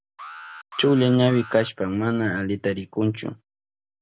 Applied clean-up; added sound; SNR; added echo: none; Alarm; 17 dB; none.